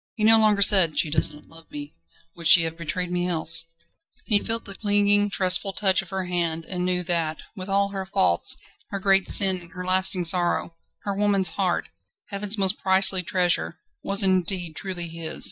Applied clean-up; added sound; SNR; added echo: neural mask model DeepFilterNet 3.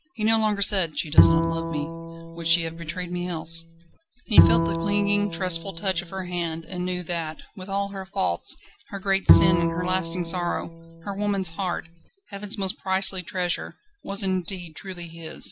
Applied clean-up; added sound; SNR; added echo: none; Bowed string instrument; -2 dB; none.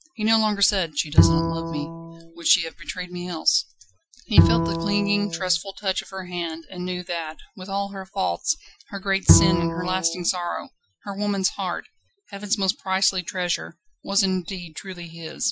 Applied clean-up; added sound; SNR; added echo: classical method Wiener filter.